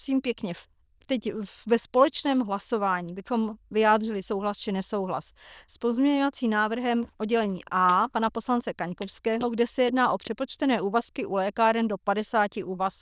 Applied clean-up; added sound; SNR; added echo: neural diffusion model UNIVERSE++.